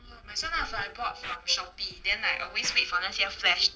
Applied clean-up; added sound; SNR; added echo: neural separator model SepFormer DNS4.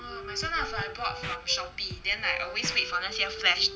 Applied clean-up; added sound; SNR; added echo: none; Scratching (performance technique) + Wind instrument, woodwind instrument; 10 dB; none.